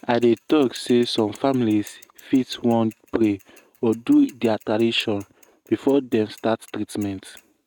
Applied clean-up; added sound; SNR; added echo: neural mask model RNNoise.